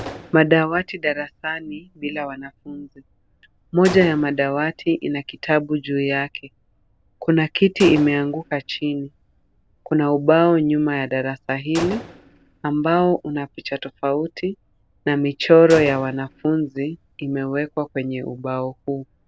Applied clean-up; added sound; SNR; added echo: none; Gunshot, gunfire; 19 dB; none.